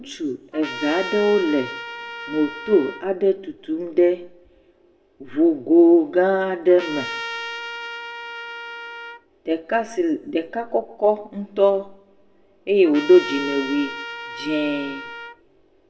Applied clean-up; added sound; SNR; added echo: none; Trumpet; 11 dB; reverberation time 0.6 s.